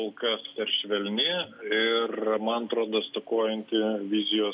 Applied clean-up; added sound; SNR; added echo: none; none; none; none.